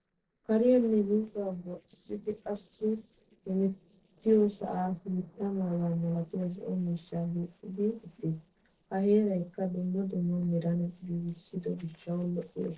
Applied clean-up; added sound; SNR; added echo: neural separator model SepFormer DNS4.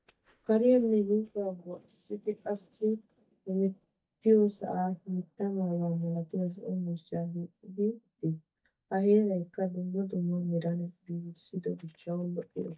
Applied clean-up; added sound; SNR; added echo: neural mask model DeepFilterNet 3.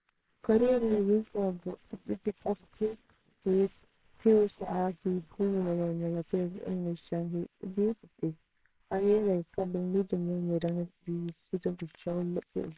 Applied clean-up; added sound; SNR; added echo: neural separator model SepFormer WHAMR!.